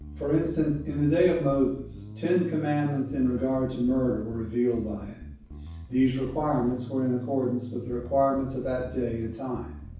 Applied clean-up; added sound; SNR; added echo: none; Bass guitar; 14 dB; reverberation time 0.7 s.